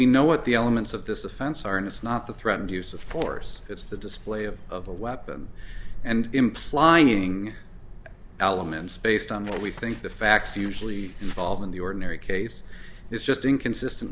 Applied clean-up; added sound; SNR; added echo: none; none; none; none.